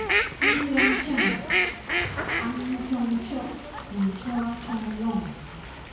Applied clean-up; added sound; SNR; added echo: none; Fowl; -1 dB; reverberation time 0.6 s.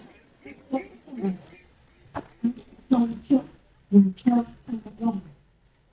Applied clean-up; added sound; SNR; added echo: neural mask model DeepFilterNet 3.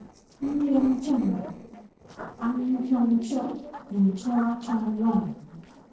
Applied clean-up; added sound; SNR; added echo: neural separator model SepFormer DNS4.